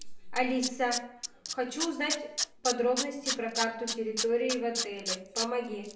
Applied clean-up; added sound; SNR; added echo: none; Tools; 5 dB; reverberation time 0.6 s.